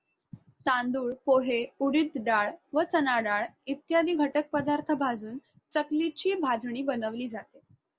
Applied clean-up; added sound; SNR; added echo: none; none; none; none.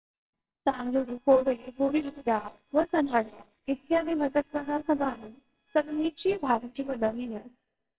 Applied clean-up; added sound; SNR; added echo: neural separator model SepFormer WHAMR!.